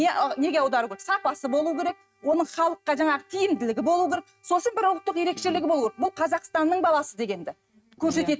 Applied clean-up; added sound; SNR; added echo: neural mask model RNNoise.